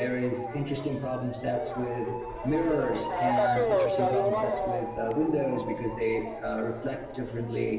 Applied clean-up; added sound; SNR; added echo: none; Motor vehicle (road) / Siren; 1 dB; reverberation time 1.3 s.